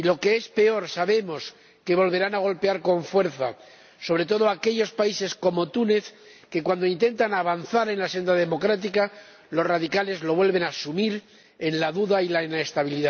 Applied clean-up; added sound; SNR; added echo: none; none; none; none.